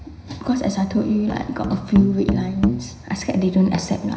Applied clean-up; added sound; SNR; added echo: none; Musical instrument; 5 dB; reverberation time 0.9 s.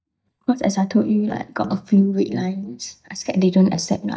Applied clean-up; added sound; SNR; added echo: neural mask model DeepFilterNet 3.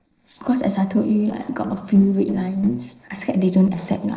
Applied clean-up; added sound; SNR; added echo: neural separator model SepFormer DNS4.